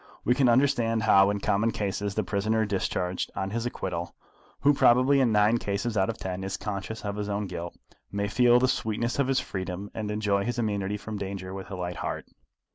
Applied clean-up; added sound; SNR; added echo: none; none; none; none.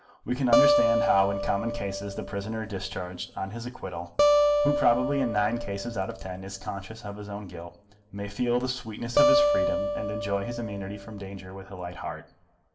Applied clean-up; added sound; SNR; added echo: none; Acoustic guitar; -3 dB; reverberation time 0.7 s.